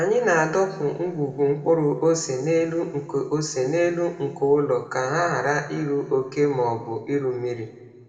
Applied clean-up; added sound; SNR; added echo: none; none; none; reverberation time 1.4 s.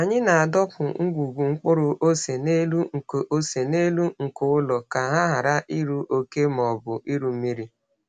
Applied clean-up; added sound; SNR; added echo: none; none; none; none.